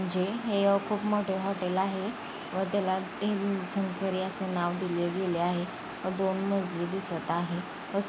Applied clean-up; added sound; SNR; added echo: none; none; none; none.